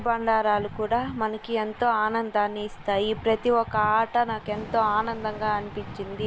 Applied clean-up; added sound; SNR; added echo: none; Thunder / Rain; 18 dB; none.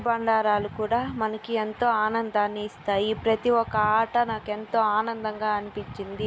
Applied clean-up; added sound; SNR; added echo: none; none; none; none.